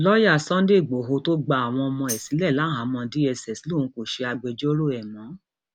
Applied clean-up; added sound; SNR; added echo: none; Tambourine; 16 dB; none.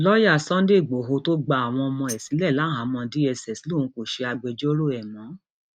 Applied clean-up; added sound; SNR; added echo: neural mask model RNNoise.